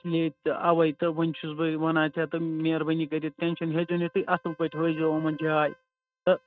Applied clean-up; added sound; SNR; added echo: neural mask model RNNoise.